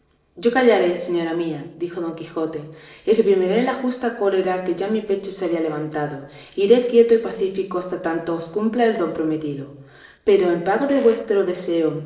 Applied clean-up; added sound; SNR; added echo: neural separator model SepFormer DNS4.